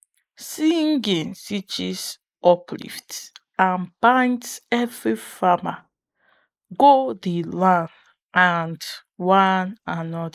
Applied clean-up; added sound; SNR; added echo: neural mask model Resemble Enhance denoiser.